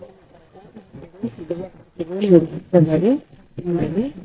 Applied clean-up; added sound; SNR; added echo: neural mask model DeepFilterNet 3.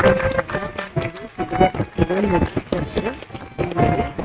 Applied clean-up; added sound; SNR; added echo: neural mask model RNNoise.